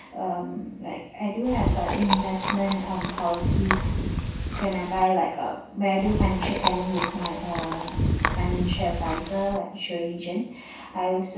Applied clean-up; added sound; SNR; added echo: none; Chewing, mastication; -1 dB; reverberation time 0.7 s.